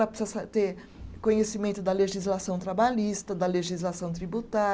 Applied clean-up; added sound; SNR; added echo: none; none; none; none.